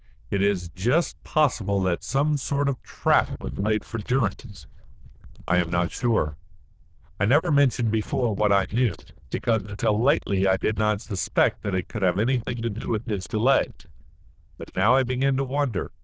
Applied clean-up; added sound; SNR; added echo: neural diffusion model UNIVERSE++.